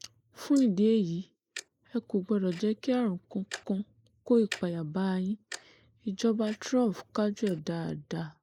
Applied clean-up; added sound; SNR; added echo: neural mask model Resemble Enhance denoiser.